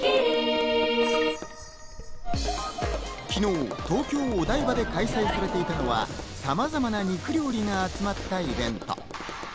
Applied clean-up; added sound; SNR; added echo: none; Tap; 12 dB; none.